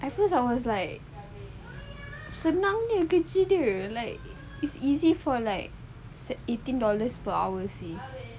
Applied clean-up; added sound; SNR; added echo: none; none; none; none.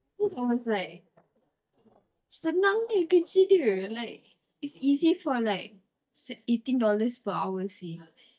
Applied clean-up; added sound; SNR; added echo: neural mask model DeepFilterNet 3.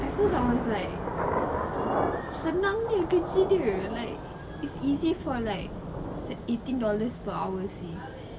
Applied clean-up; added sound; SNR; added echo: none; Thunder / Rain; 4 dB; reverberation time 1.5 s.